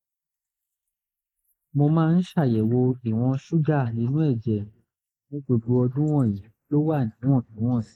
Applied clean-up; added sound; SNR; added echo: neural mask model Resemble Enhance denoiser.